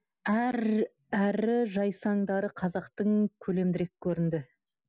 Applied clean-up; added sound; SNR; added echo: none; none; none; none.